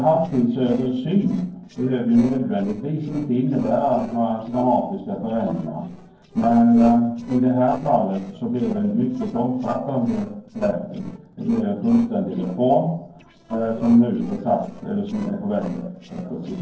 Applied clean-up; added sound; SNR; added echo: neural separator model SepFormer DNS4.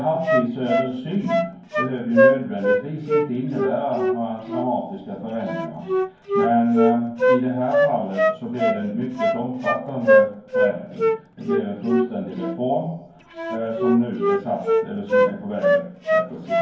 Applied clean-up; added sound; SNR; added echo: none; Wind instrument, woodwind instrument; -3 dB; reverberation time 0.9 s.